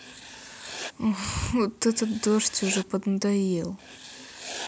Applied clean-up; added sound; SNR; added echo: none; Writing; 14 dB; none.